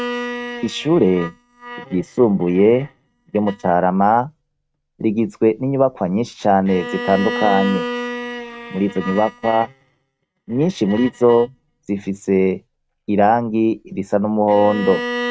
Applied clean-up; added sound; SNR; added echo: neural mask model RNNoise.